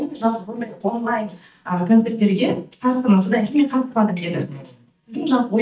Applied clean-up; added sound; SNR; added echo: neural mask model DeepFilterNet 3.